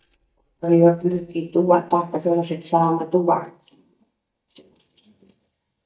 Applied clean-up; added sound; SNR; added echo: neural mask model DeepFilterNet 3.